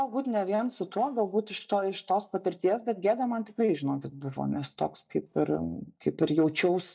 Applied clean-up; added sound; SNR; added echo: neural mask model DeepFilterNet 3.